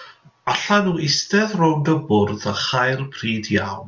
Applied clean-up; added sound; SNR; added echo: none; none; none; none.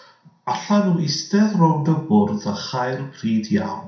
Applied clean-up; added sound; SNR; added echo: none; none; none; reverberation time 0.4 s.